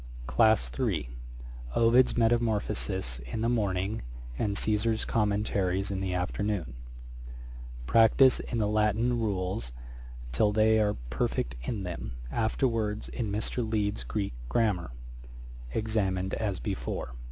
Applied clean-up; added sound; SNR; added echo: none; none; none; none.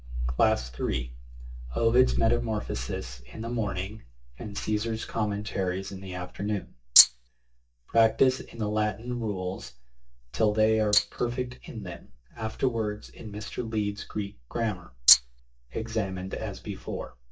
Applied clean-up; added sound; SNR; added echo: neural mask model DeepFilterNet 3.